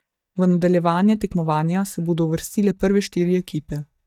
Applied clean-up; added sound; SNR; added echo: neural mask model DeepFilterNet 3.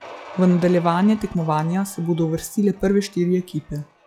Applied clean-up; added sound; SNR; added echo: classical method log-MMSE.